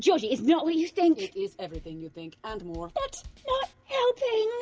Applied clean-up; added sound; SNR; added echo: none; Bass drum / Snare drum / Drum kit; 19 dB; none.